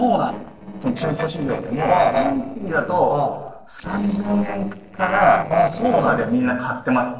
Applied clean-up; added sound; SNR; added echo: neural separator model SepFormer DNS4.